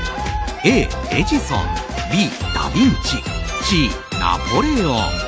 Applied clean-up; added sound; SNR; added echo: none; none; none; none.